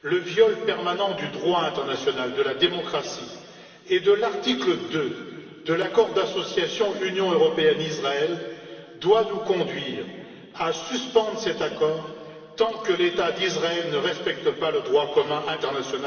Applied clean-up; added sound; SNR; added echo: none; none; none; reverberation time 2.3 s.